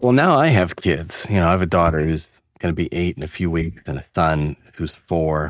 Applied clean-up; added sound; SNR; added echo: neural mask model DeepFilterNet 3.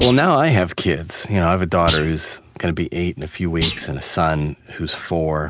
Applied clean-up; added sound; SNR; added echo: none; Thump, thud; 12 dB; none.